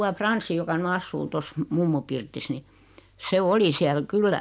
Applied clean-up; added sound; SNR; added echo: none; none; none; none.